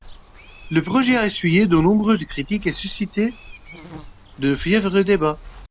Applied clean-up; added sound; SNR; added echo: none; Walk, footsteps / Insect; 18 dB; none.